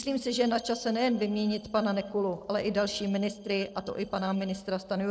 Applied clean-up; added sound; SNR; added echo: neural separator model SepFormer DNS4.